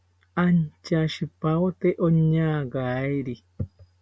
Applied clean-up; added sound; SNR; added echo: none; none; none; none.